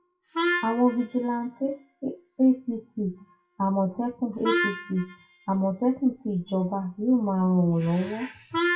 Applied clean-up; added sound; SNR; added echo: classical method WPE with log-MMSE.